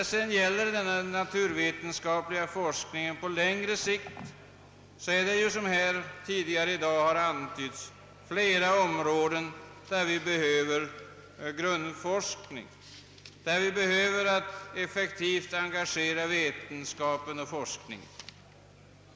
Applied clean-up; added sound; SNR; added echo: none; none; none; none.